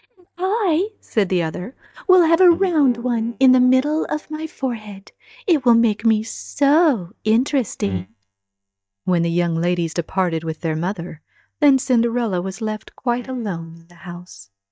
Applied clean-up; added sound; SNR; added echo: neural mask model DeepFilterNet 3.